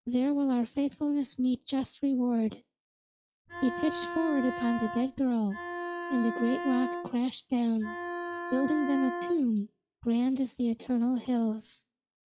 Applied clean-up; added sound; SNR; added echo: classical method log-MMSE.